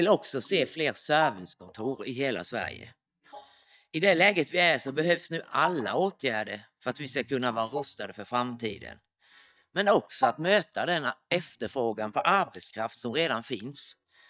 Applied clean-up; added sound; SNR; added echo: neural mask model DeepFilterNet 3.